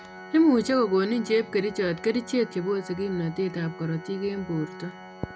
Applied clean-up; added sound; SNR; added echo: none; Organ; 16 dB; none.